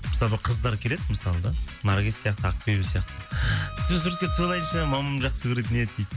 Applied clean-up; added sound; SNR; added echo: none; Bowed string instrument; 13 dB; none.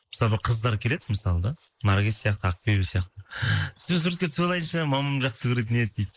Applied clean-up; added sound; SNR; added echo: neural mask model Resemble Enhance denoiser.